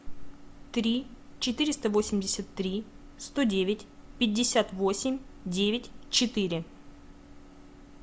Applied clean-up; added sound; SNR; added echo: none; none; none; none.